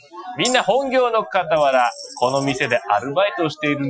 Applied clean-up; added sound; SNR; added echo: classical method Wiener filter.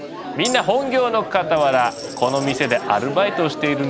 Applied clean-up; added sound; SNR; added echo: none; Tambourine + Tambourine; 17 dB; none.